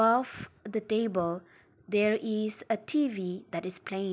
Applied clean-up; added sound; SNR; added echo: none; none; none; none.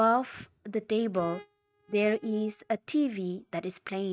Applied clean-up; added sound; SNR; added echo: neural mask model RNNoise.